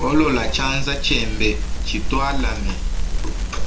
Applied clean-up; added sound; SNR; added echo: none; Crackle; -2 dB; reverberation time 0.4 s.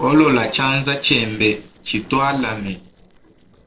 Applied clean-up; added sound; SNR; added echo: neural separator model SepFormer DNS4.